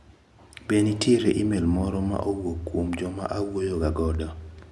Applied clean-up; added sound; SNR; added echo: none; none; none; none.